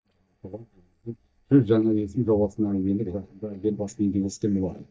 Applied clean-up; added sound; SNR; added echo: neural mask model DeepFilterNet 3.